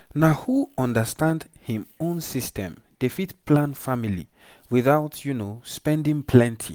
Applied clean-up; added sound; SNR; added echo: none; none; none; none.